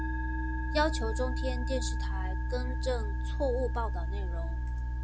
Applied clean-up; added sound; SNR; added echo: none; Musical instrument; 12 dB; none.